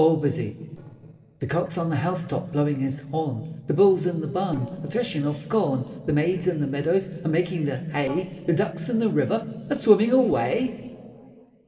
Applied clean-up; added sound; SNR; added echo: neural separator model SepFormer DNS4.